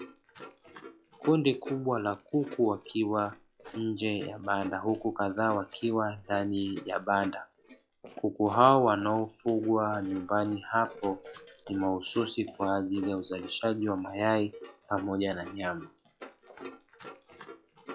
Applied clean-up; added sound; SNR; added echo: classical method log-MMSE.